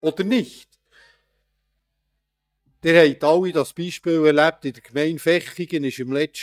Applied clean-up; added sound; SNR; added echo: neural mask model DeepFilterNet 3.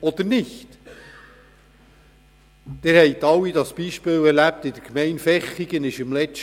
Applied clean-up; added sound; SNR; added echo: none; none; none; none.